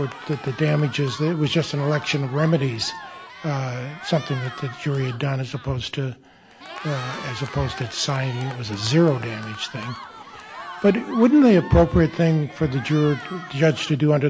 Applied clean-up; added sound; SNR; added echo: none; Cheering; 16 dB; none.